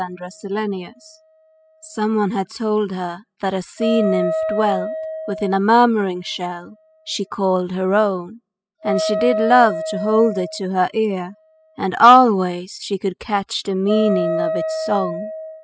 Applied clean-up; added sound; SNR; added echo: classical method spectral subtraction.